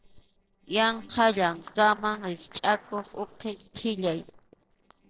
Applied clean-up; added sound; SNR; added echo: neural separator model SepFormer DNS4.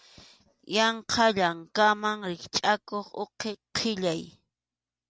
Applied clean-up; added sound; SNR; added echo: none; none; none; none.